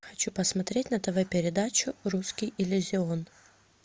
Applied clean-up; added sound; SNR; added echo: none; none; none; none.